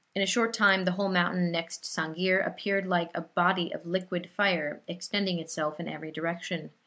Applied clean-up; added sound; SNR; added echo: none; none; none; none.